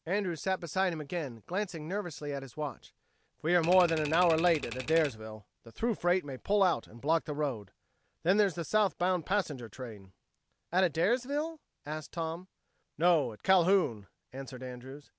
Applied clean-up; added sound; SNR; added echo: none; Typewriter; 10 dB; none.